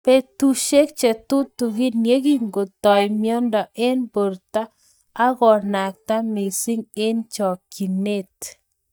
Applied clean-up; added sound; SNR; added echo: neural mask model DeepFilterNet 3.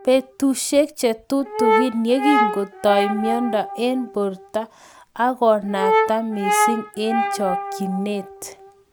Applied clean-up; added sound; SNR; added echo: none; Brass instrument; 3 dB; none.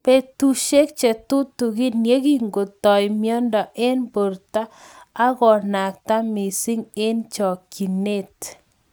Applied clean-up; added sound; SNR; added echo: none; none; none; none.